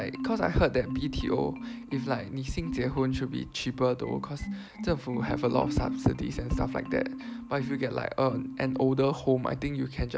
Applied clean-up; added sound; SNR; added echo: none; Marimba, xylophone; 8 dB; none.